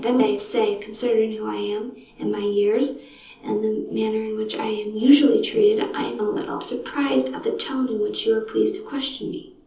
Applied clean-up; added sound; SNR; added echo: none; none; none; reverberation time 0.7 s.